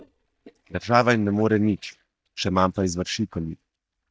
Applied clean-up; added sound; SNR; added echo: neural mask model DeepFilterNet 3.